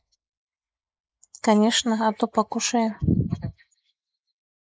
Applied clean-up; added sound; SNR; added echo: neural mask model Resemble Enhance denoiser.